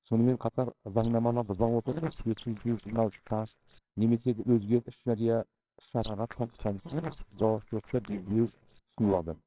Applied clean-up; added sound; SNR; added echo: neural separator model SepFormer WHAMR!.